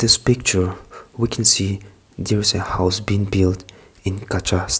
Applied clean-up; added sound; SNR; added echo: none; none; none; none.